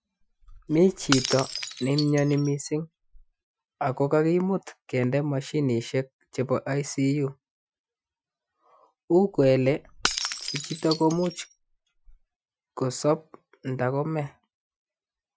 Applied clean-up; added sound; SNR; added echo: classical method Wiener filter.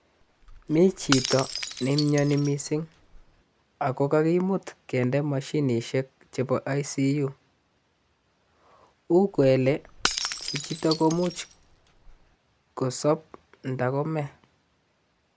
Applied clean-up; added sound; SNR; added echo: none; Shatter / Crushing; 8 dB; none.